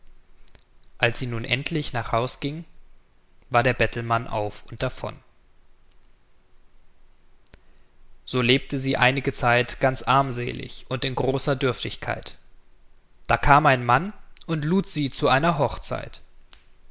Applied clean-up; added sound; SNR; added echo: none; none; none; none.